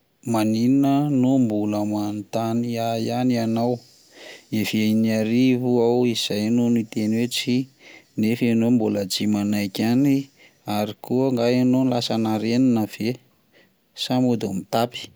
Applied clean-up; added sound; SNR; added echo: none; none; none; none.